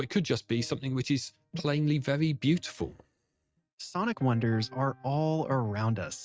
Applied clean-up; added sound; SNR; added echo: neural mask model RNNoise.